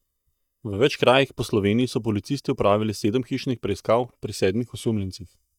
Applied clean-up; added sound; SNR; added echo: neural mask model DeepFilterNet 3.